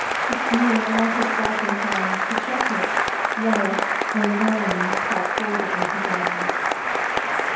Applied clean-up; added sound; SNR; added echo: none; Applause; -4 dB; reverberation time 0.9 s.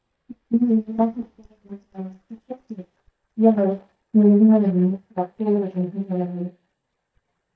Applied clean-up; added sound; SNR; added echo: neural mask model DeepFilterNet 3.